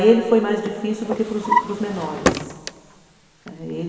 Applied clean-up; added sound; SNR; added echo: none; Drawer open or close; 5 dB; reverberation time 2.1 s.